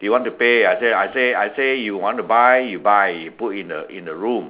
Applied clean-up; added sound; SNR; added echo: none; none; none; none.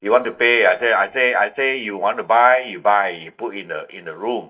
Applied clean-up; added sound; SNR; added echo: neural mask model DeepFilterNet 3.